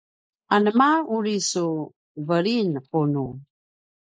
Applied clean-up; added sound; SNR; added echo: neural mask model Resemble Enhance denoiser.